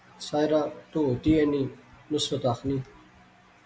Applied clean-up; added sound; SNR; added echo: none; none; none; none.